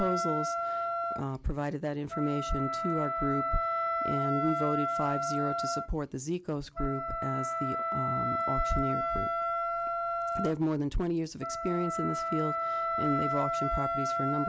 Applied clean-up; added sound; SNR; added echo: none; Wind instrument, woodwind instrument; -1 dB; none.